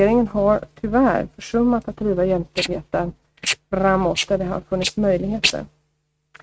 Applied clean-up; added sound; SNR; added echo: neural mask model RNNoise.